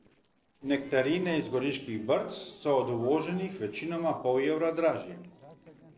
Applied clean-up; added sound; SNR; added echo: neural separator model SepFormer DNS4.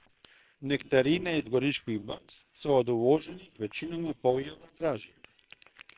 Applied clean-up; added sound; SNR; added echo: neural separator model SepFormer WHAM!.